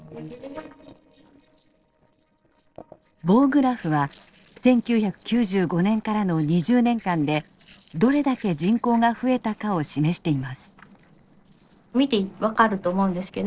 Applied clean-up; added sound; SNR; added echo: neural separator model SepFormer DNS4.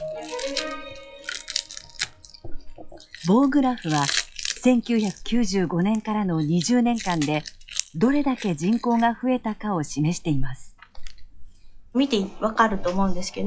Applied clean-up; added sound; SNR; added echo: classical method log-MMSE.